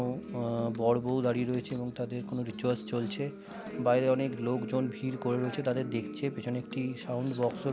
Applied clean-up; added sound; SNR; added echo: none; Acoustic guitar; 10 dB; none.